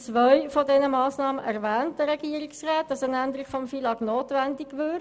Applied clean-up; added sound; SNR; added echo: none; none; none; none.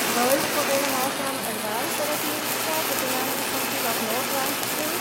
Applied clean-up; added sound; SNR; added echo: none; Fire; -3 dB; none.